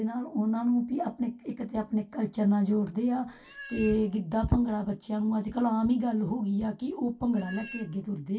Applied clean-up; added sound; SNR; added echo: none; Meow; 17 dB; reverberation time 0.2 s.